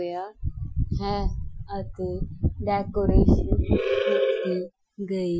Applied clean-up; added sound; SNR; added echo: classical method Wiener filter.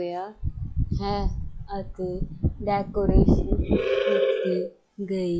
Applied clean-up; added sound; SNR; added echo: classical method log-MMSE.